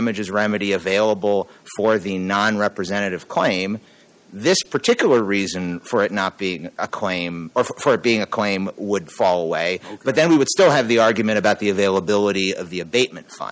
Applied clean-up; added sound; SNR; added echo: none; none; none; none.